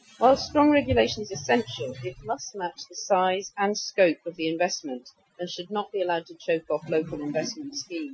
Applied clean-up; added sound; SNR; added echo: classical method Wiener filter.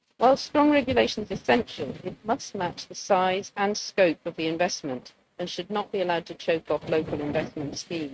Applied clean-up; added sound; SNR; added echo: neural mask model RNNoise.